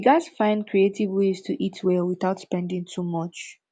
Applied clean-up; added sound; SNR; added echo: none; none; none; none.